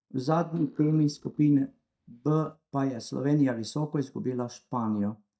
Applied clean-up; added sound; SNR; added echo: neural mask model DeepFilterNet 3.